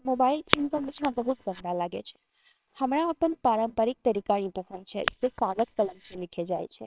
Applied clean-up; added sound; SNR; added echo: neural separator model SepFormer WHAMR!.